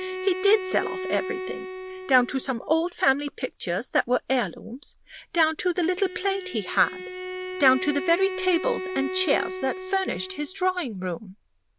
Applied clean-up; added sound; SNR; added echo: none; Bowed string instrument; 9 dB; none.